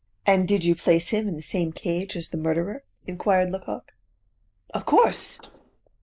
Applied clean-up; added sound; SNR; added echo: neural mask model Resemble Enhance denoiser.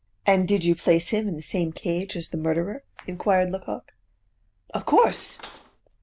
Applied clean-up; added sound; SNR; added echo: none; Cutlery, silverware / Dishes, pots, and pans; 19 dB; none.